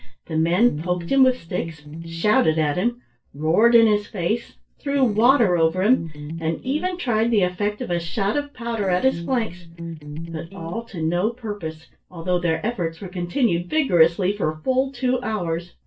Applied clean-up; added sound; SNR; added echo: neural separator model SepFormer DNS4.